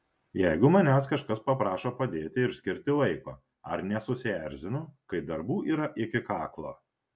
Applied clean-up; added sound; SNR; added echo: none; none; none; none.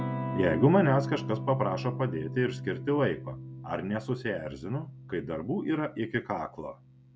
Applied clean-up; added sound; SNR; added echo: none; Electric guitar / Strum; 8 dB; none.